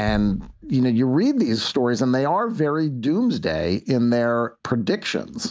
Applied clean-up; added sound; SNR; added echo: none; Bass drum; 19 dB; none.